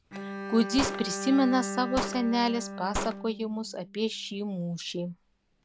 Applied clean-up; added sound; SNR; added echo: none; Bowed string instrument + Gunshot, gunfire; 7 dB; none.